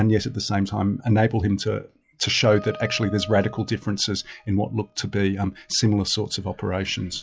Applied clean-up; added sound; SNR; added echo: classical method log-MMSE.